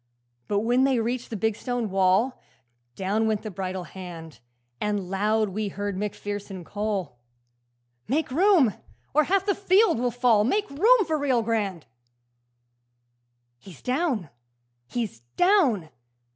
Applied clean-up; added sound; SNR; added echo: none; none; none; none.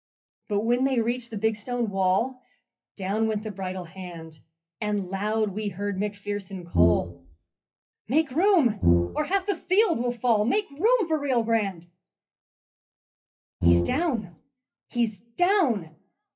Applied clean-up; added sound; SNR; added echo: classical method WPE with log-MMSE.